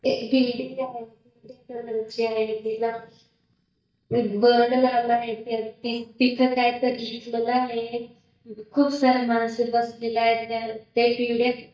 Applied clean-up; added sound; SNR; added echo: neural mask model DeepFilterNet 3.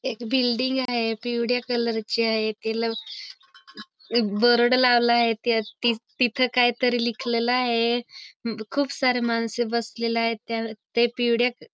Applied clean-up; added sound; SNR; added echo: none; none; none; none.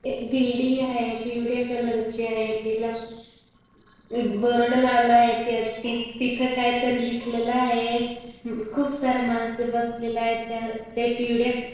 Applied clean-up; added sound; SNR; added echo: neural separator model SepFormer DNS4.